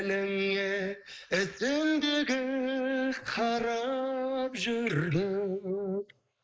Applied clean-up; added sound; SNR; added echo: neural mask model Resemble Enhance denoiser.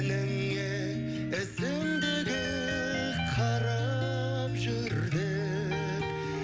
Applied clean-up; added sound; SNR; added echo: none; Wind instrument, woodwind instrument; 9 dB; none.